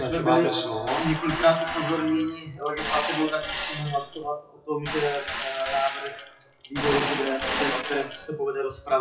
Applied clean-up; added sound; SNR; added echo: classical method WPE with log-MMSE.